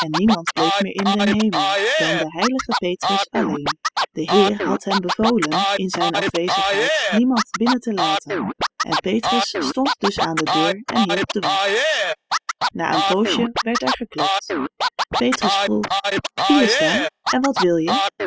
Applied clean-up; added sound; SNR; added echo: classical method spectral subtraction.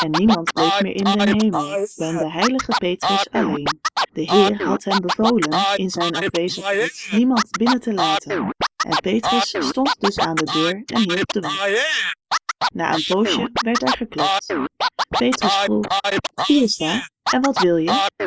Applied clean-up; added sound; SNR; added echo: neural mask model Resemble Enhance denoiser.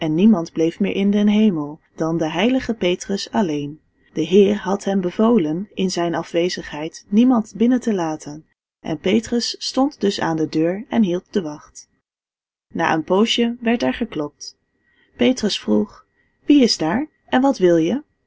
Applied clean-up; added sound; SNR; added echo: none; none; none; none.